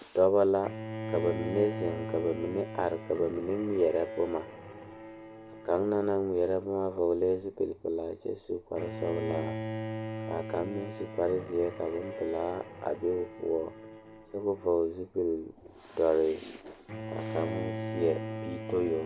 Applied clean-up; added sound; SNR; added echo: none; Bowed string instrument; 9 dB; none.